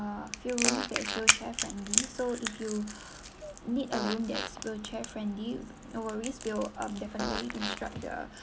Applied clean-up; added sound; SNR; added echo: none; Crackle + Fart; 0 dB; none.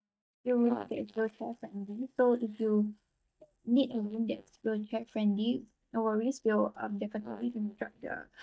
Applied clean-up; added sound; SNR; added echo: neural mask model DeepFilterNet 3.